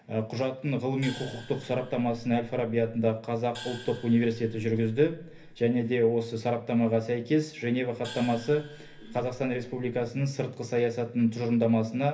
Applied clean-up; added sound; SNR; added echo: none; Gong; 18 dB; reverberation time 0.3 s.